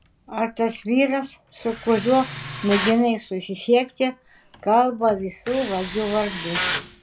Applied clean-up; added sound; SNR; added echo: none; Tools; 10 dB; none.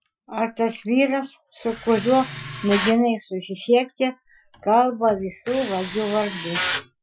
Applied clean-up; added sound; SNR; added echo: classical method Wiener filter.